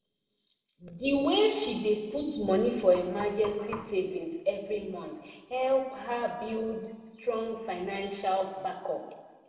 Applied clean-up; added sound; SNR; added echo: none; Knock; 15 dB; reverberation time 1.6 s.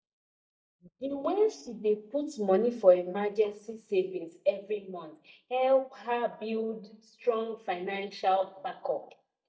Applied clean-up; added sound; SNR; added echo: neural mask model DeepFilterNet 3.